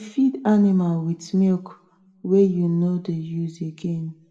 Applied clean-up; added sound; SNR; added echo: none; none; none; reverberation time 0.5 s.